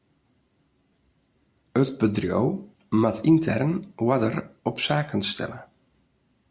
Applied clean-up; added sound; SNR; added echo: none; none; none; none.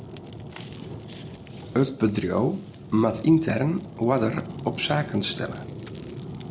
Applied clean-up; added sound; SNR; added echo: none; Fire; 12 dB; none.